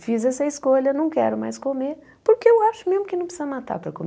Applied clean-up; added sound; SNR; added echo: none; none; none; none.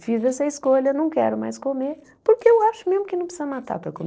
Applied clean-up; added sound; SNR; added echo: neural separator model SepFormer DNS4.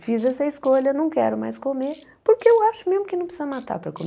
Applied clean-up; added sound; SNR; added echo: neural mask model Resemble Enhance denoiser.